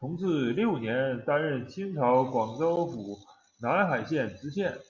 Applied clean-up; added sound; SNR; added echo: none; none; none; none.